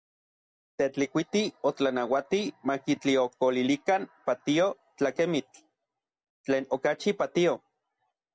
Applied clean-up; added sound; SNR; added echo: none; none; none; none.